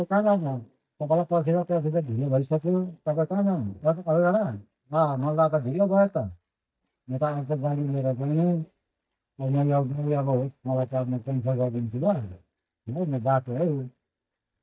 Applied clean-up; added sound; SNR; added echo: neural mask model DeepFilterNet 3.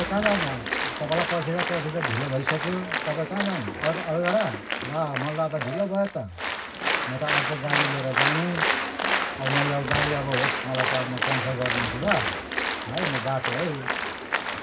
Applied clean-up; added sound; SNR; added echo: none; Applause; -1 dB; reverberation time 0.4 s.